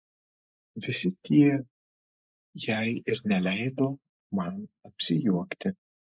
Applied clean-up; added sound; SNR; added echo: neural mask model Resemble Enhance denoiser.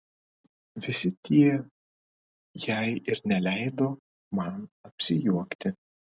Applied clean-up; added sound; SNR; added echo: none; none; none; none.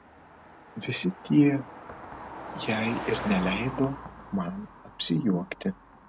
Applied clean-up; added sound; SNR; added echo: none; Car passing by; 11 dB; none.